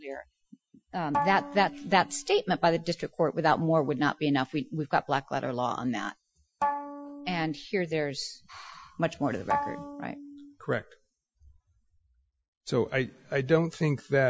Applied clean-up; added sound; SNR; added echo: classical method Wiener filter.